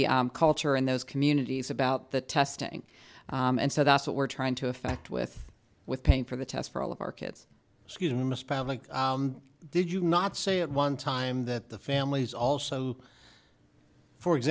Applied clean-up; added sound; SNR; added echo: none; none; none; none.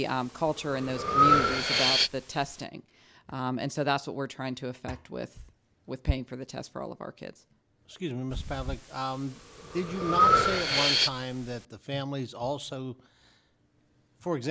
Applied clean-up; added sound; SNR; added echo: none; Breathing; -2 dB; none.